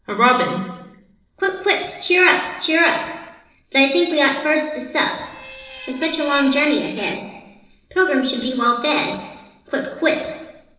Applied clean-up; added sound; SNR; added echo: neural separator model SepFormer DNS4.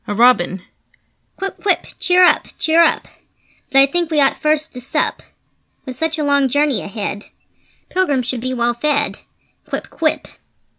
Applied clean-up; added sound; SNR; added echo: none; none; none; none.